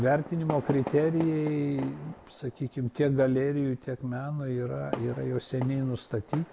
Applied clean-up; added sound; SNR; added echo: none; Fireworks; 14 dB; none.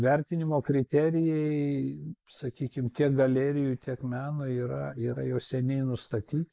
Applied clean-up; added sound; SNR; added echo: neural mask model Resemble Enhance denoiser.